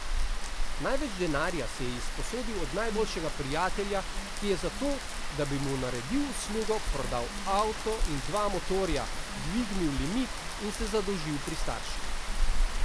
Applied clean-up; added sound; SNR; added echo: none; Rain; -2 dB; none.